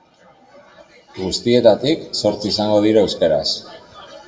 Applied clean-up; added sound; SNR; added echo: none; none; none; reverberation time 0.6 s.